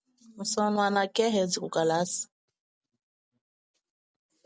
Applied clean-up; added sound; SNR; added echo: none; none; none; none.